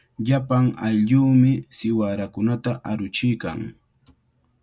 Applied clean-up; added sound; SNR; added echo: none; none; none; none.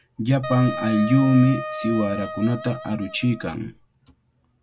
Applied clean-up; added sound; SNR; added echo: none; Wind instrument, woodwind instrument; 10 dB; none.